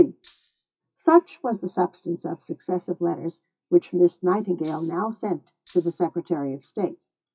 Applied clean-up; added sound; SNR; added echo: classical method WPE with log-MMSE.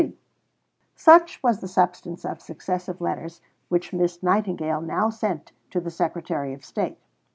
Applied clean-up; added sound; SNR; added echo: none; none; none; none.